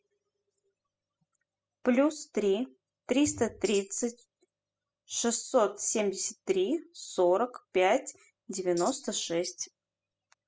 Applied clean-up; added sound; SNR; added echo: classical method spectral subtraction.